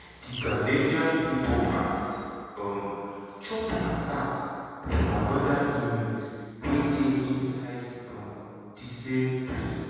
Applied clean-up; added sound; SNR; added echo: none; Bird; 17 dB; reverberation time 2.1 s.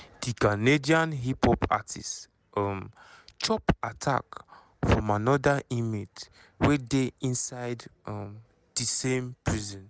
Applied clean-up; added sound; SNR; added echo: none; none; none; none.